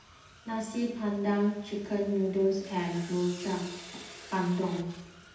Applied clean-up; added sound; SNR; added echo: none; Sawing; 18 dB; reverberation time 0.8 s.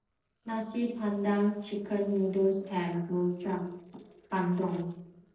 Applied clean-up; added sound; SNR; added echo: neural separator model SepFormer DNS4.